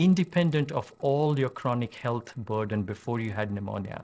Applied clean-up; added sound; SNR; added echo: neural separator model SepFormer DNS4.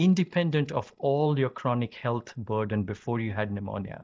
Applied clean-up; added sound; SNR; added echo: neural mask model DeepFilterNet 3.